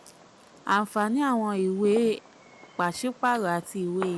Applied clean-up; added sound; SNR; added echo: none; Fireworks; 19 dB; none.